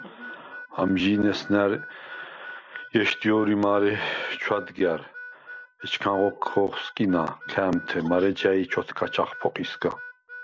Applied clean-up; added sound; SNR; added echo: none; Harmonica; 16 dB; none.